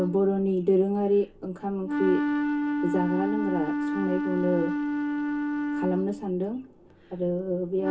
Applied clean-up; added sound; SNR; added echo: none; Wind instrument, woodwind instrument; 2 dB; reverberation time 0.2 s.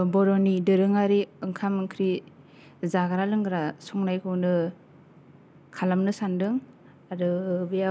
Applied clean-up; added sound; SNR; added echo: none; none; none; none.